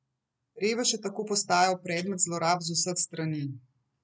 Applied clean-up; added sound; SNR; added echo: none; none; none; none.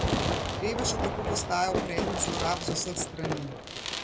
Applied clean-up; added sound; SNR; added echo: none; Fireworks; -2 dB; none.